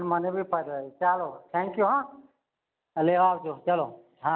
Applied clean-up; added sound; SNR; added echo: none; none; none; none.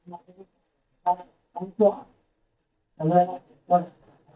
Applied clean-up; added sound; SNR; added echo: neural mask model DeepFilterNet 3.